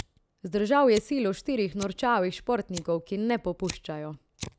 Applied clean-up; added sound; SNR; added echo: none; Fire; 13 dB; none.